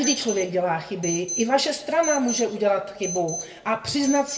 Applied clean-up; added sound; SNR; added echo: none; Alarm; 10 dB; reverberation time 0.6 s.